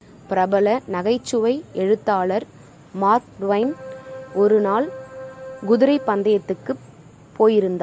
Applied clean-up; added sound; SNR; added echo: none; Keyboard (musical); 16 dB; none.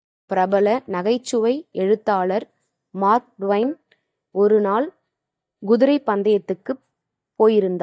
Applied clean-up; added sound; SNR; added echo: neural mask model DeepFilterNet 3.